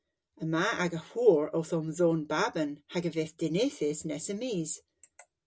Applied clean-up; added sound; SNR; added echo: none; none; none; none.